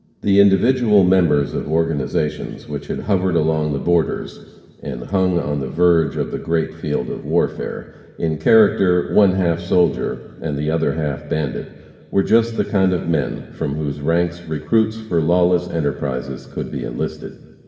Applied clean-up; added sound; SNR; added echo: none; none; none; reverberation time 1.8 s.